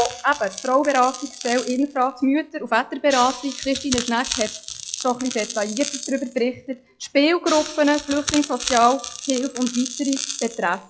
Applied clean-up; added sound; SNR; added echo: classical method log-MMSE.